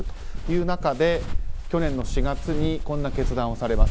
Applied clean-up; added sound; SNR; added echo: none; Walk, footsteps; -2 dB; none.